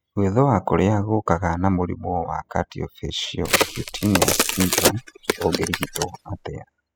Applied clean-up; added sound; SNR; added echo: classical method spectral subtraction.